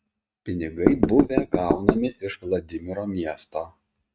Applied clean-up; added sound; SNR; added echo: neural mask model RNNoise.